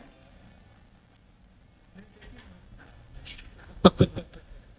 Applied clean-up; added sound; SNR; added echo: neural mask model DeepFilterNet 3.